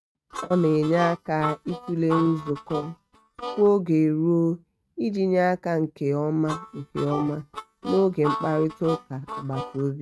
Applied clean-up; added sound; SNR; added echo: neural mask model RNNoise.